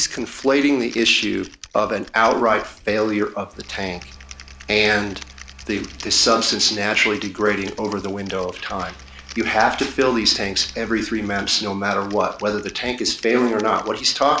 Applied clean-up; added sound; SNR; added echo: none; Typing + Engine; 19 dB; none.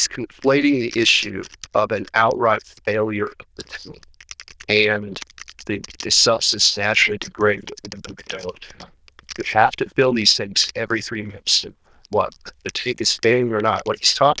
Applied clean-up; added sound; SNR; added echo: neural diffusion model UNIVERSE++.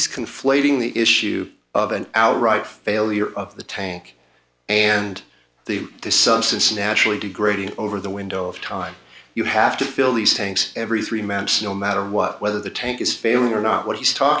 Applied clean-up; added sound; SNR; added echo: none; none; none; none.